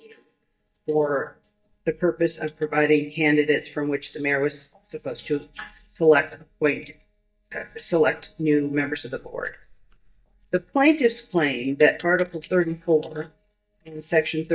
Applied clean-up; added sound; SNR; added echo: neural mask model DeepFilterNet 3.